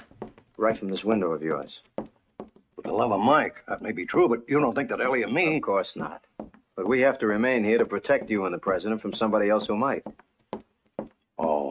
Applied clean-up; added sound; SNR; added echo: neural mask model RNNoise.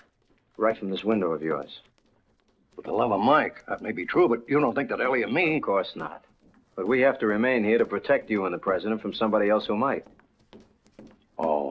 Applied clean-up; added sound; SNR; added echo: neural separator model SepFormer DNS4.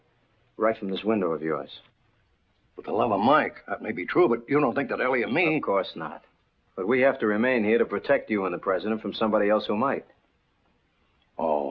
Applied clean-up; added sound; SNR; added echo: none; none; none; none.